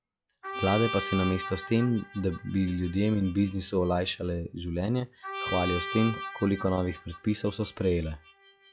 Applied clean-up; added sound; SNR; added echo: classical method log-MMSE.